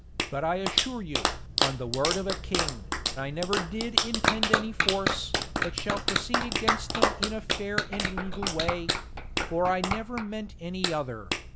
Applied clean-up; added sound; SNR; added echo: none; Clapping; -3 dB; none.